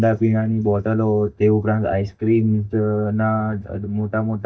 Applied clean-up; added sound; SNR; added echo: neural mask model DeepFilterNet 3.